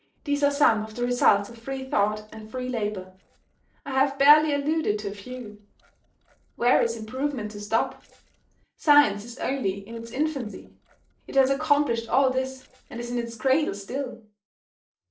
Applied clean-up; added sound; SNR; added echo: neural separator model SepFormer DNS4.